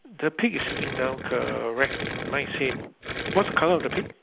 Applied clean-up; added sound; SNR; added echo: none; Gurgling; 6 dB; none.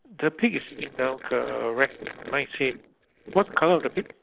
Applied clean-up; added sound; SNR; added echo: neural separator model SepFormer DNS4.